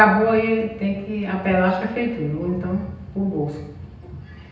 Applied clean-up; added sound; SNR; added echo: none; none; none; reverberation time 0.9 s.